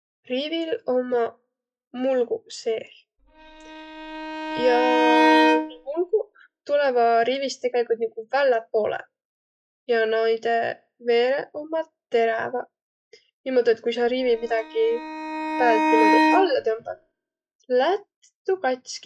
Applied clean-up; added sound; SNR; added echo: classical method log-MMSE.